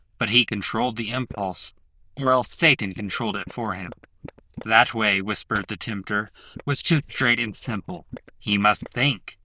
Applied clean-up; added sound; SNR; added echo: neural diffusion model UNIVERSE++.